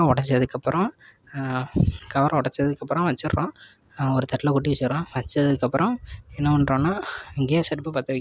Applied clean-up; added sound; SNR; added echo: none; none; none; none.